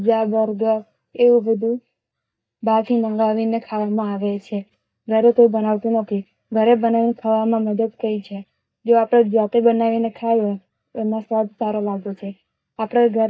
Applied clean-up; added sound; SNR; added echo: neural mask model DeepFilterNet 3.